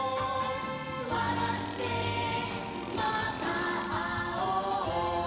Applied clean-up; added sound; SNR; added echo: none; Tools; 10 dB; reverberation time 2.5 s.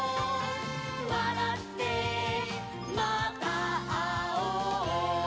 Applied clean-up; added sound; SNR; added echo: none; none; none; none.